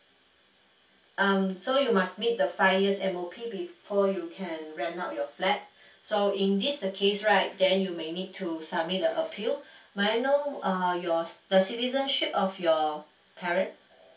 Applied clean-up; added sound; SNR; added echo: none; none; none; reverberation time 0.2 s.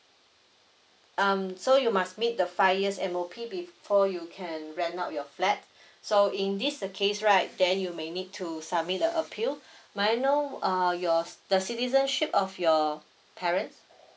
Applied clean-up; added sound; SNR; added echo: none; none; none; none.